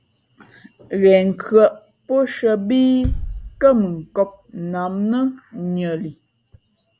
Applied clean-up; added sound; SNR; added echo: none; Bass drum; 12 dB; none.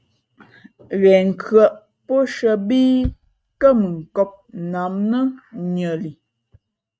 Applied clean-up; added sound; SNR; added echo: neural mask model RNNoise.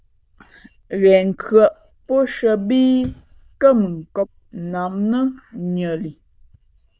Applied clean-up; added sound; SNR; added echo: neural diffusion model UNIVERSE++.